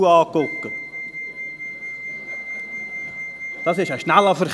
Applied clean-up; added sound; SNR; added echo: none; Wind instrument, woodwind instrument; 10 dB; none.